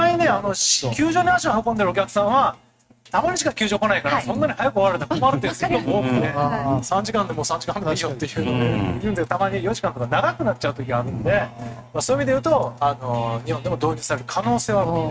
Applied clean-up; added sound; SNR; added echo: neural mask model RNNoise.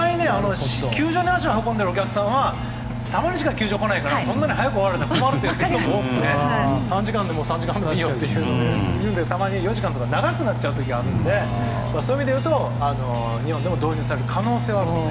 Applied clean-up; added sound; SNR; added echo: none; Engine; 4 dB; none.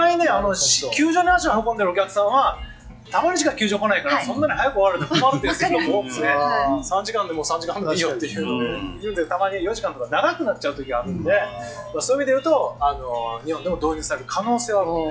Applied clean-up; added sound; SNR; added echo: classical method log-MMSE.